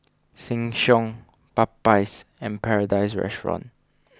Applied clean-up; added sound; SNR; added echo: none; none; none; none.